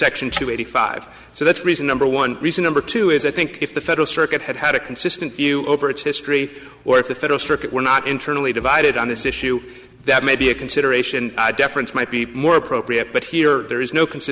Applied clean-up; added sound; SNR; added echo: none; none; none; none.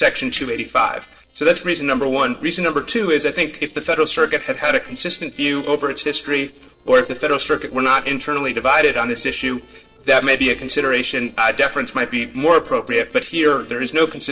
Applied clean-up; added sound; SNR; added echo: neural separator model SepFormer DNS4.